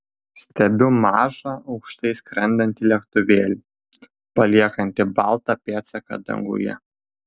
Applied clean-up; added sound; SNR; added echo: none; none; none; none.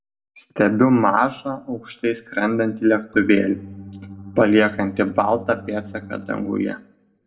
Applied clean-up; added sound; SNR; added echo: none; Organ; 16 dB; reverberation time 0.4 s.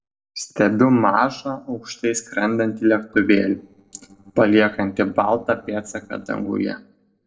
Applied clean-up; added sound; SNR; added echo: neural separator model SepFormer DNS4.